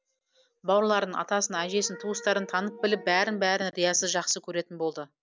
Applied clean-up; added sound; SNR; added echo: none; Wind instrument, woodwind instrument; 20 dB; none.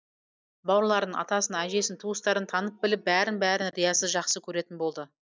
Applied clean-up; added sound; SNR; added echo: neural mask model DeepFilterNet 3.